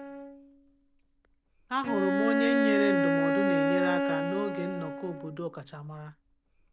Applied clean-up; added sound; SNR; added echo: none; Bowed string instrument; -5 dB; none.